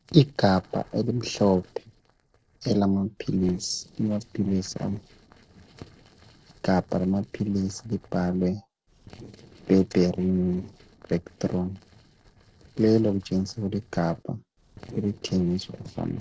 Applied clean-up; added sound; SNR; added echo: neural separator model SepFormer DNS4.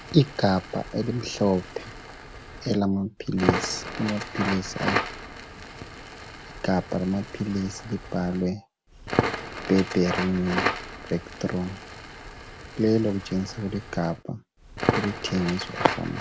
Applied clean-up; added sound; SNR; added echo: none; Crackle; 5 dB; none.